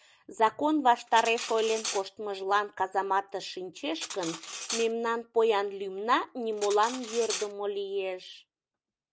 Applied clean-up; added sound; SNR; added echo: none; Cutlery, silverware; 12 dB; none.